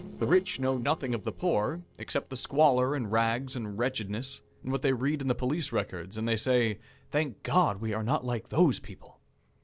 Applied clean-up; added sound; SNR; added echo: neural separator model SepFormer DNS4.